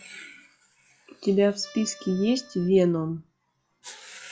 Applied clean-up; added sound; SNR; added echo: classical method log-MMSE.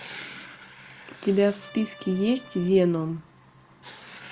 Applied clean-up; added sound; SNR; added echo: none; Writing + Accordion; 17 dB; none.